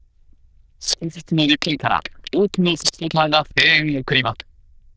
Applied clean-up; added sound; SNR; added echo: neural diffusion model UNIVERSE++.